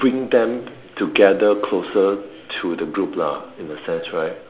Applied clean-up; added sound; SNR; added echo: none; none; none; none.